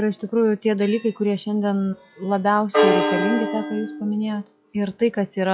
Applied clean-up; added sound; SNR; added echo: classical method log-MMSE.